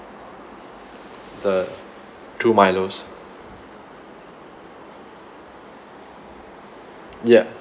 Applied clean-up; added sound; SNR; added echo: none; none; none; none.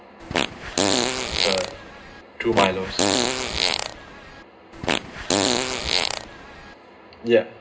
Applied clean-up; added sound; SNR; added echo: none; Fart; -4 dB; reverberation time 0.2 s.